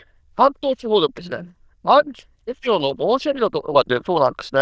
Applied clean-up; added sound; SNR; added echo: neural diffusion model UNIVERSE++.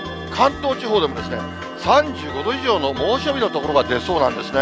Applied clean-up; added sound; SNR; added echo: none; Clock; 13 dB; none.